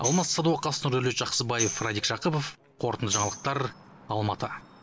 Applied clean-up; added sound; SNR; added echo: none; Tambourine; 9 dB; none.